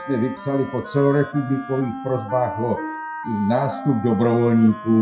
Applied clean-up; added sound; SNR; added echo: classical method WPE with log-MMSE.